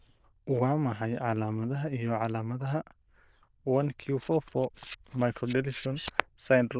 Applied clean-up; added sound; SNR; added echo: neural diffusion model UNIVERSE++.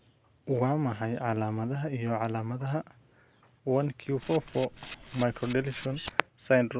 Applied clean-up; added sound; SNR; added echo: none; Camera; 12 dB; none.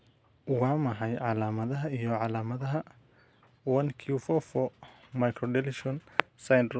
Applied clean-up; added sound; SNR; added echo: none; none; none; none.